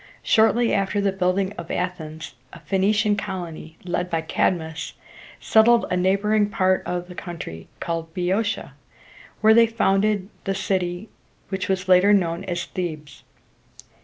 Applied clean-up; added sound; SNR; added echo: none; none; none; none.